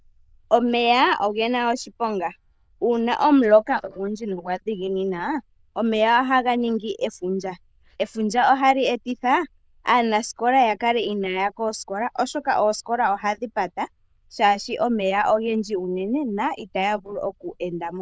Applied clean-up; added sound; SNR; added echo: neural diffusion model UNIVERSE++.